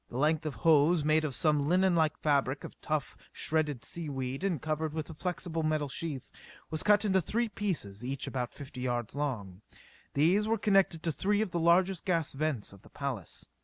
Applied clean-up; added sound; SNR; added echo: none; none; none; none.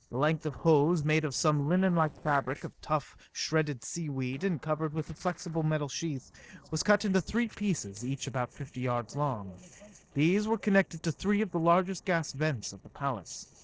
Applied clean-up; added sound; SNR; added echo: neural separator model SepFormer DNS4.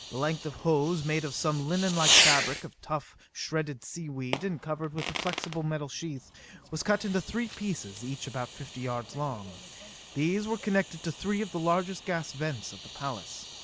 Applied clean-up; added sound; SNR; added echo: none; Fireworks; 3 dB; none.